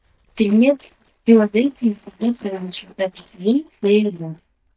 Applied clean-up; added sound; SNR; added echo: neural mask model DeepFilterNet 3.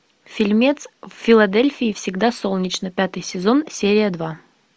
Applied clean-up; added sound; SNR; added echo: none; none; none; none.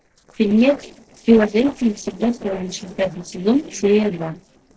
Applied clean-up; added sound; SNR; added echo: neural separator model SepFormer DNS4.